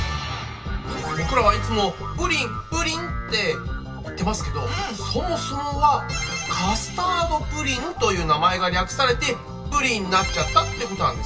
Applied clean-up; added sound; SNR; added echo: none; none; none; reverberation time 0.2 s.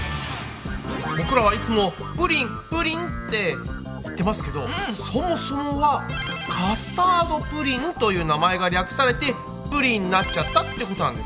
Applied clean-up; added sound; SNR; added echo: none; none; none; none.